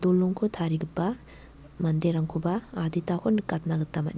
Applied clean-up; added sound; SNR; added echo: none; none; none; none.